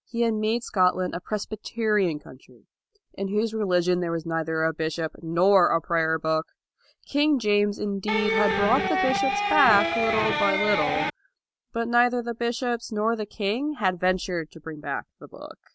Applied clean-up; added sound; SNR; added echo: none; Electric guitar; 0 dB; none.